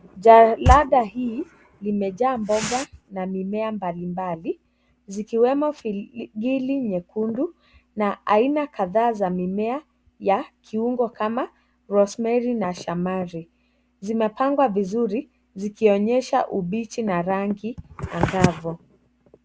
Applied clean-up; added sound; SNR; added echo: none; none; none; none.